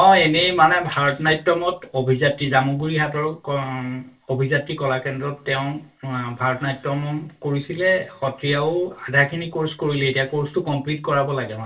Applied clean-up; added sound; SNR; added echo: none; none; none; reverberation time 0.2 s.